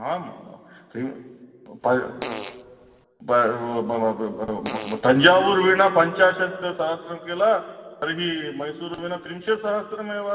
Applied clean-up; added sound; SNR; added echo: none; Fart; 14 dB; reverberation time 1.9 s.